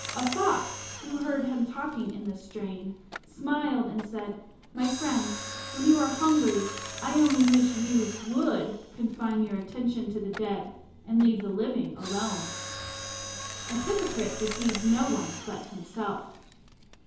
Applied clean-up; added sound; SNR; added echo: none; Mechanisms; 12 dB; reverberation time 0.8 s.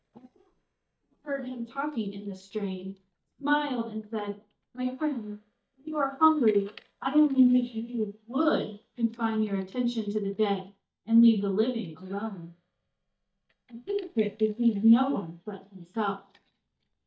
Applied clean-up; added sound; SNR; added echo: neural mask model DeepFilterNet 3.